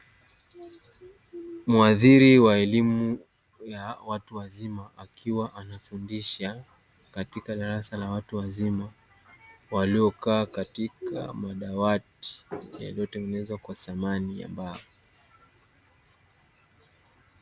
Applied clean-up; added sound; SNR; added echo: none; none; none; none.